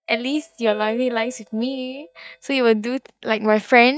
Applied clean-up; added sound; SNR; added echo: neural mask model DeepFilterNet 3.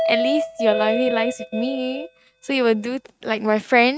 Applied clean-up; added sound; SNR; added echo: neural mask model RNNoise.